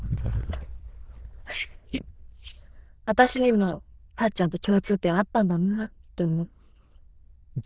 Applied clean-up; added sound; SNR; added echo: neural diffusion model UNIVERSE++.